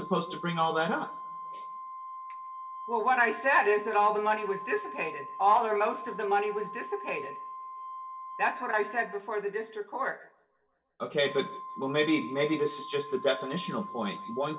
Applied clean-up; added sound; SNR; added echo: none; Organ; 11 dB; reverberation time 0.8 s.